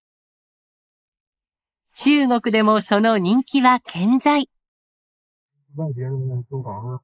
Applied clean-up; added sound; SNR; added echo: neural mask model Resemble Enhance denoiser.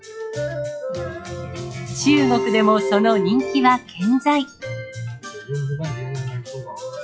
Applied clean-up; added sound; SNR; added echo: classical method log-MMSE.